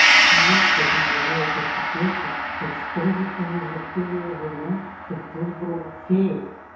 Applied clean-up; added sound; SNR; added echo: none; Gong; -5 dB; reverberation time 0.9 s.